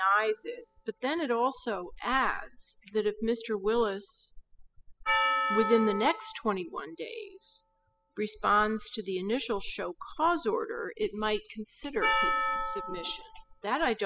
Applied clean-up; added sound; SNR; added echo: classical method spectral subtraction.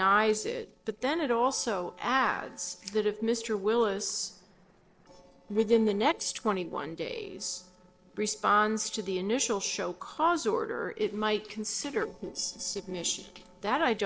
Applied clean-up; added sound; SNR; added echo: neural separator model SepFormer DNS4.